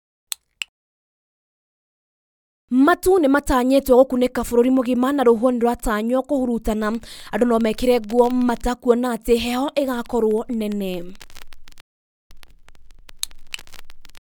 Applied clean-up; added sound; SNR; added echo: none; Crackle; 15 dB; none.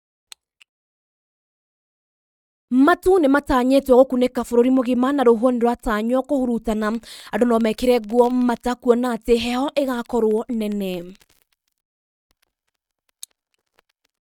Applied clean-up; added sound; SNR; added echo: neural mask model RNNoise.